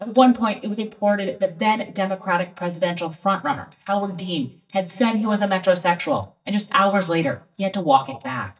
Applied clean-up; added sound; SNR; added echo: neural mask model DeepFilterNet 3.